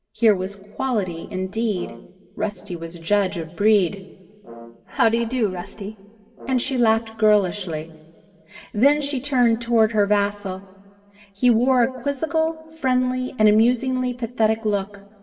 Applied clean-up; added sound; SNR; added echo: none; Brass instrument; 20 dB; reverberation time 2.1 s.